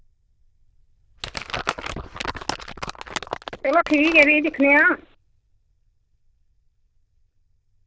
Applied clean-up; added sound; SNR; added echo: neural diffusion model UNIVERSE++.